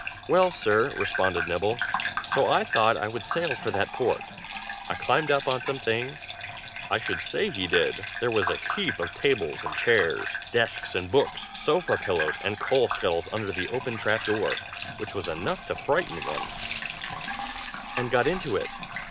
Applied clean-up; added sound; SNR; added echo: none; Bathtub (filling or washing) / Gurgling + Glass; 6 dB; none.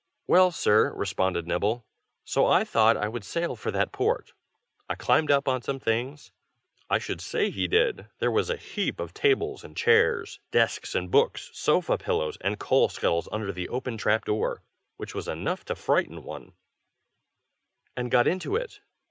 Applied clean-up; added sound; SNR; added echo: none; none; none; none.